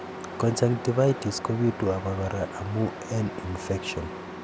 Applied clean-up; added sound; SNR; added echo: none; Truck; 10 dB; none.